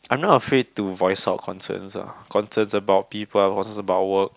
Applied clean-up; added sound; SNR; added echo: none; none; none; none.